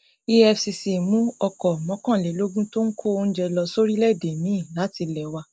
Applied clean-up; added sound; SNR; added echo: none; none; none; none.